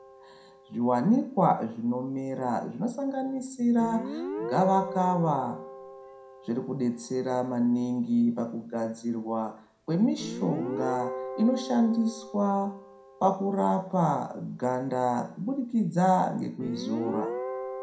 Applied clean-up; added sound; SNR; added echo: none; Guitar; 12 dB; reverberation time 0.4 s.